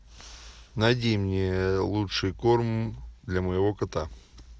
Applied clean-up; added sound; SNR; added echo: none; none; none; none.